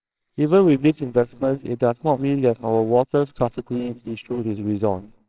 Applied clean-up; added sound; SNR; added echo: neural separator model SepFormer WHAMR!.